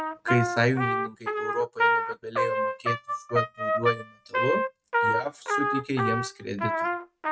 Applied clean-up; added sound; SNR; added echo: neural mask model RNNoise.